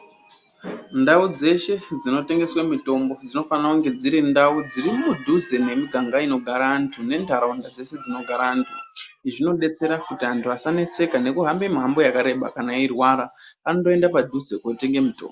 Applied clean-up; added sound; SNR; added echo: none; none; none; none.